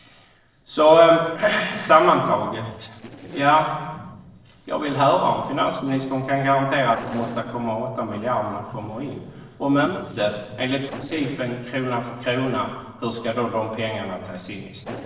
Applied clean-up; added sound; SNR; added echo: neural separator model SepFormer DNS4.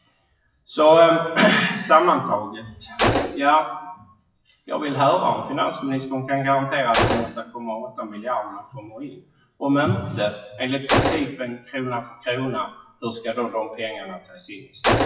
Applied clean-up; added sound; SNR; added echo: classical method WPE with log-MMSE.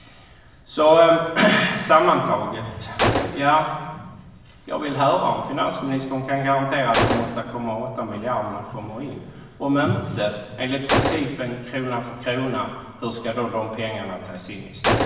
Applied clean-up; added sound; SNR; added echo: none; Gunshot, gunfire; 7 dB; reverberation time 1.2 s.